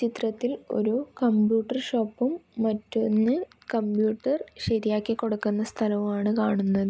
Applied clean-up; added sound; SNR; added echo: none; none; none; none.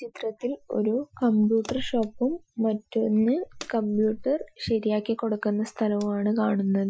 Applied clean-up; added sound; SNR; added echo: classical method Wiener filter.